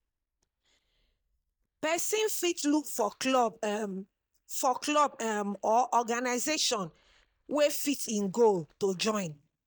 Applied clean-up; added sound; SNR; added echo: neural mask model DeepFilterNet 3.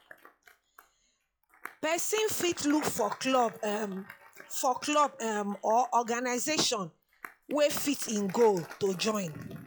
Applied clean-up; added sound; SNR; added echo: classical method log-MMSE.